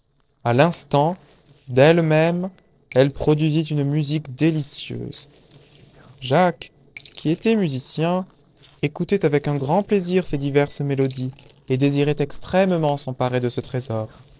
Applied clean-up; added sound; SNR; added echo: neural separator model SepFormer DNS4.